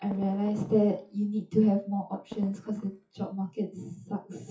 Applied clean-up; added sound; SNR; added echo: classical method WPE with log-MMSE.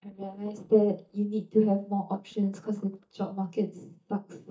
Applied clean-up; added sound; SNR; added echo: neural mask model DeepFilterNet 3.